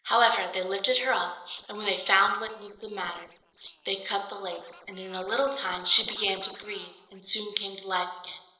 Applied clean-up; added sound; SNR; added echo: neural separator model SepFormer DNS4.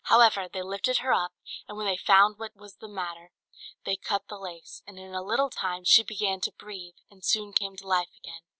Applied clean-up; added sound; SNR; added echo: none; none; none; none.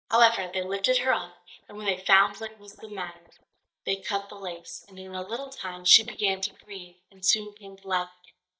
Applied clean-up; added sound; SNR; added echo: neural mask model DeepFilterNet 3.